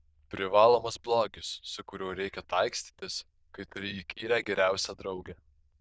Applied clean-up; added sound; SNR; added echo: neural diffusion model UNIVERSE++.